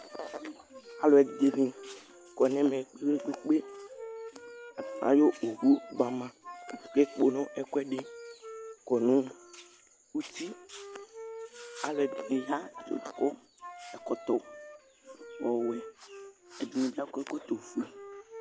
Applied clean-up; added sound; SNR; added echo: none; Wind instrument, woodwind instrument; 16 dB; none.